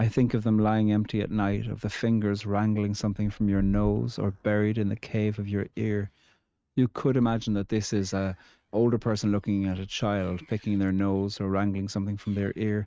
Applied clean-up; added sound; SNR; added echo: neural mask model RNNoise.